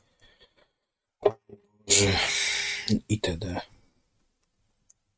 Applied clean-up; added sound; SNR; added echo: neural mask model RNNoise.